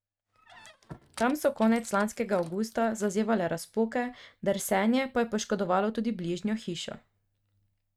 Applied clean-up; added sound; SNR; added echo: neural mask model RNNoise.